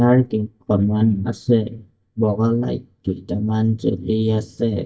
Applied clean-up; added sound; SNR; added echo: neural mask model DeepFilterNet 3.